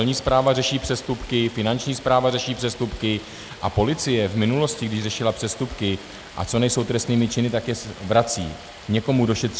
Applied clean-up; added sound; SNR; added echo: none; Stream; 19 dB; none.